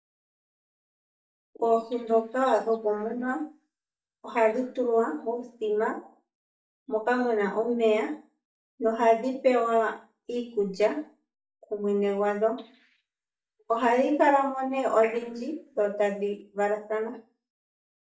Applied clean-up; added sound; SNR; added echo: neural mask model DeepFilterNet 3.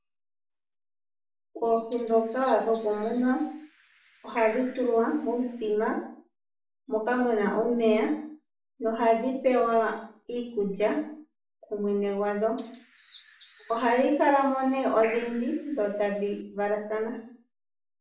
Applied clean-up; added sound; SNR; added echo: none; Bird; 19 dB; reverberation time 0.5 s.